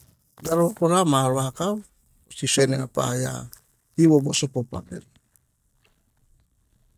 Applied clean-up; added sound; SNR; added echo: neural mask model DeepFilterNet 3.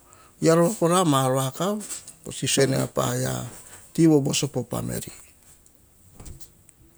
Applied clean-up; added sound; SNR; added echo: none; none; none; none.